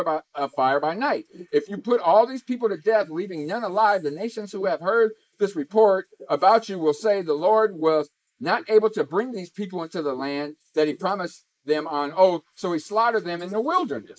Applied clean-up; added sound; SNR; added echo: neural mask model Resemble Enhance denoiser.